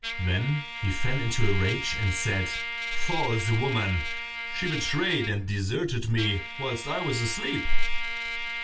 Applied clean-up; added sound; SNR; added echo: none; Trumpet; 8 dB; reverberation time 0.2 s.